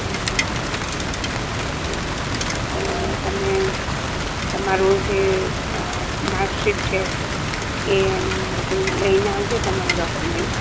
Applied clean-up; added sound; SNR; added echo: none; Rain; -1 dB; none.